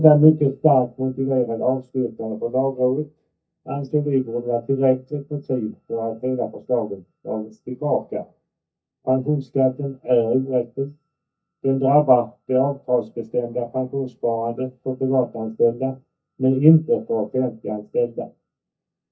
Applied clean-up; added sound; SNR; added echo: neural mask model DeepFilterNet 3.